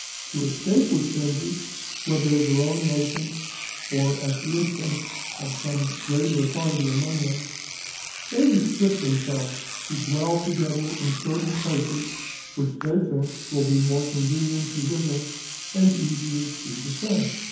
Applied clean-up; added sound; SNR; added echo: none; Engine / Domestic sounds, home sounds; 10 dB; reverberation time 1.2 s.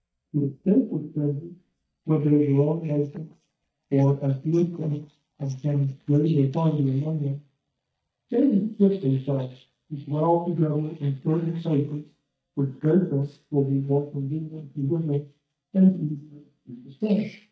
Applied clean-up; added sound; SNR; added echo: neural mask model DeepFilterNet 3.